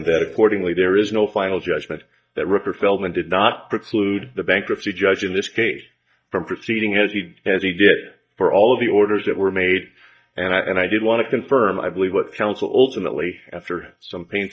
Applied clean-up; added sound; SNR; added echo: neural mask model DeepFilterNet 3.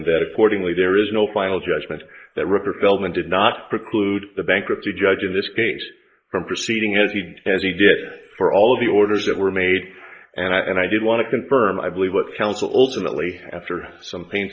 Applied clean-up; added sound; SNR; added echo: neural mask model Resemble Enhance denoiser.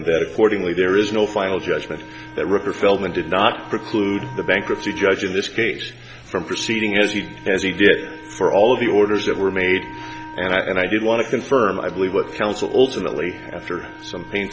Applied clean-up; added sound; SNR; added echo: none; Wind instrument, woodwind instrument; 18 dB; none.